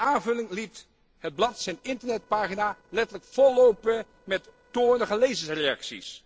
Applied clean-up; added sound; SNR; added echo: neural separator model SepFormer DNS4.